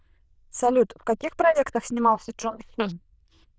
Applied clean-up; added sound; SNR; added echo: neural diffusion model UNIVERSE++.